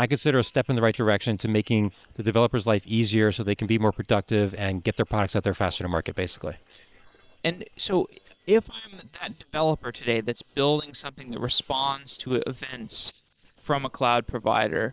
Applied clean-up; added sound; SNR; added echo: neural separator model SepFormer WHAM!.